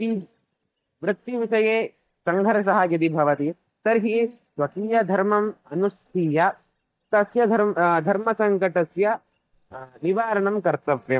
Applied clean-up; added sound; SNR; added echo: neural mask model DeepFilterNet 3.